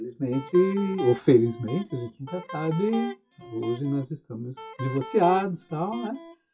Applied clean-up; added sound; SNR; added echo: classical method WPE with log-MMSE.